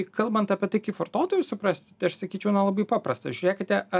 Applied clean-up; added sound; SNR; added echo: none; none; none; none.